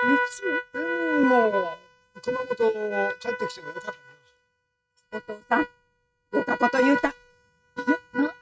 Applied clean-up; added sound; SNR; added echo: neural mask model RNNoise.